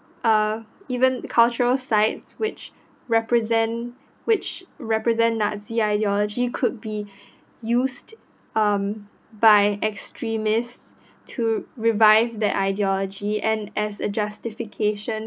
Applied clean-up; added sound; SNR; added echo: none; none; none; none.